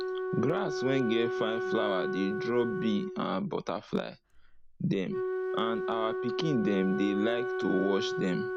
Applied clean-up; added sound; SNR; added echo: none; Wind instrument, woodwind instrument; 2 dB; none.